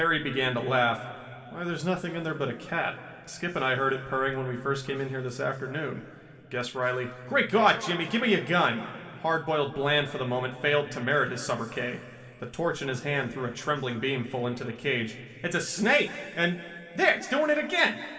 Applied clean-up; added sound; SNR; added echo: none; none; none; reverberation time 2.3 s.